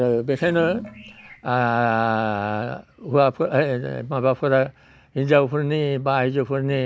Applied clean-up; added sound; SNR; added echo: none; Sink (filling or washing) / Water; 18 dB; none.